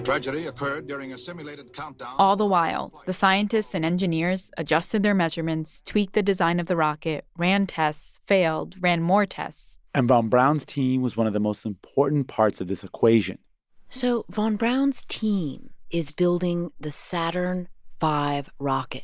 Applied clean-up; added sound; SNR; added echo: none; Tambourine; 17 dB; none.